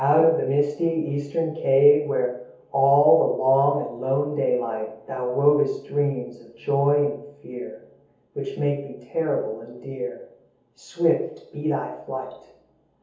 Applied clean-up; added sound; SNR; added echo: none; none; none; reverberation time 0.7 s.